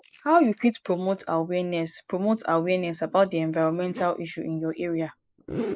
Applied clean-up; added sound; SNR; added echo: neural mask model Resemble Enhance denoiser.